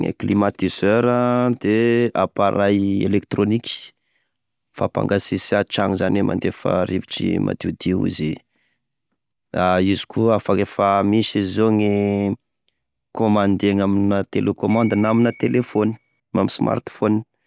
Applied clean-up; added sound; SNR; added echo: none; Bell; 15 dB; none.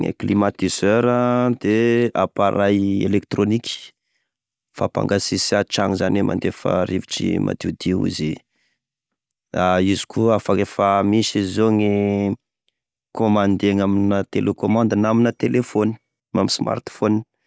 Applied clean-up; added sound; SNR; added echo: neural mask model DeepFilterNet 3.